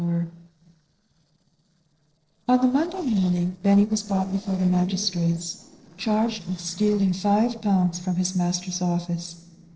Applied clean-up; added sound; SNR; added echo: neural separator model SepFormer DNS4.